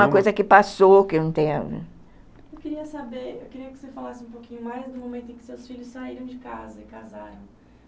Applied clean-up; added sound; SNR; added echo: none; none; none; none.